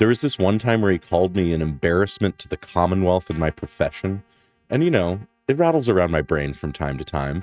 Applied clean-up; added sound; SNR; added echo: neural mask model RNNoise.